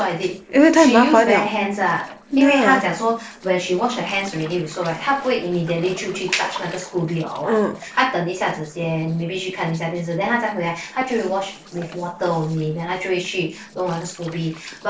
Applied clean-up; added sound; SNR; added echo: neural separator model SepFormer DNS4.